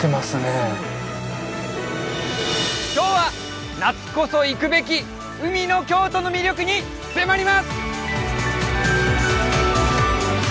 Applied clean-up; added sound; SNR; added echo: none; none; none; none.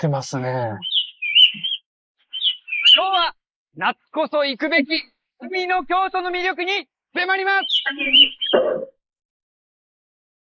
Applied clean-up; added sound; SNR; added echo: neural mask model Resemble Enhance denoiser.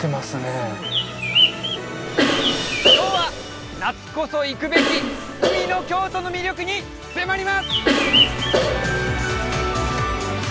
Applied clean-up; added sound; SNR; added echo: none; Cough + Bird; -3 dB; none.